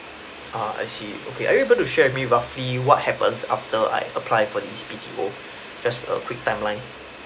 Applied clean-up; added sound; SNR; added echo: none; Sawing; 15 dB; none.